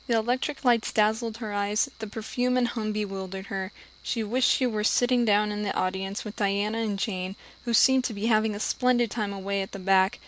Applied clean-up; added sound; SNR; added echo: none; none; none; none.